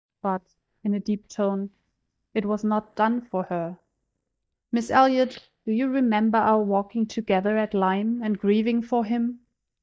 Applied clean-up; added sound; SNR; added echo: neural mask model DeepFilterNet 3.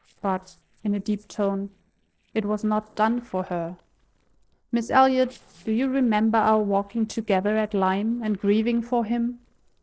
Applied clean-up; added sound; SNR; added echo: neural separator model SepFormer DNS4.